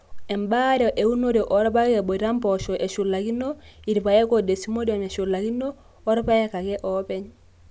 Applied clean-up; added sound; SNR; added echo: none; none; none; none.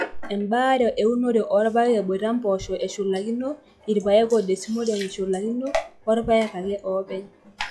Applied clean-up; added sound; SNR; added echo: classical method log-MMSE.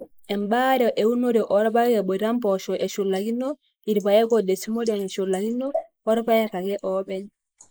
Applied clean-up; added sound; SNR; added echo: neural mask model Resemble Enhance denoiser.